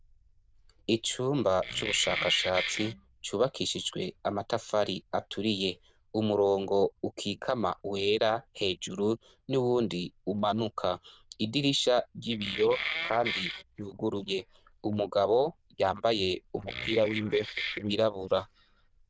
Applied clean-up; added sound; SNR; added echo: neural diffusion model UNIVERSE++.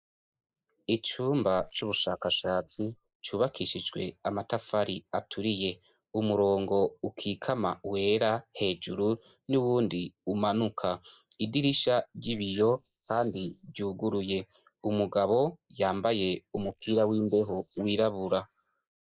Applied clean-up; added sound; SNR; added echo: neural mask model Resemble Enhance denoiser.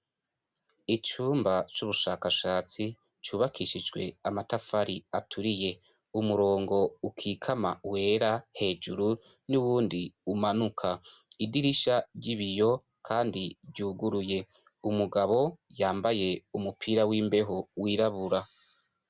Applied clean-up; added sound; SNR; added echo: none; none; none; none.